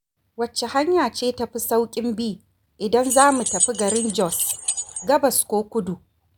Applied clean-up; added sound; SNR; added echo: none; Keys jangling; 4 dB; none.